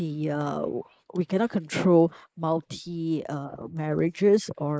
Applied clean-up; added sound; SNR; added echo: neural mask model Resemble Enhance denoiser.